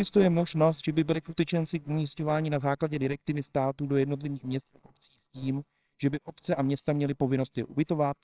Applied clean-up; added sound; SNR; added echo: neural separator model SepFormer WHAMR!.